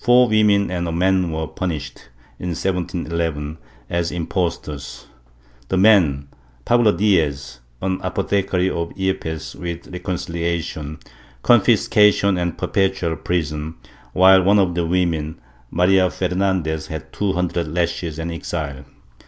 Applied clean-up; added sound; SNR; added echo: none; none; none; none.